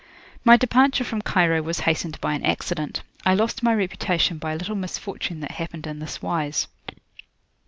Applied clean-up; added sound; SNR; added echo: none; none; none; none.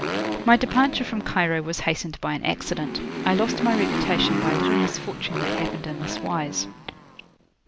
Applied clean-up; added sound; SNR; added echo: none; Motorcycle; 3 dB; none.